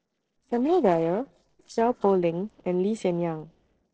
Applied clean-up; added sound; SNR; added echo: neural separator model SepFormer DNS4.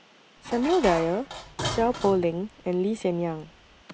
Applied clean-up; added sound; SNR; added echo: none; Dishes, pots, and pans; 10 dB; none.